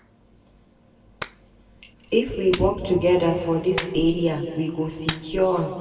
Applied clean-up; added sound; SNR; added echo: none; Clapping; 14 dB; reverberation time 2.3 s.